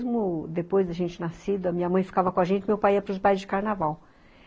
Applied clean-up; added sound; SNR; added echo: none; none; none; none.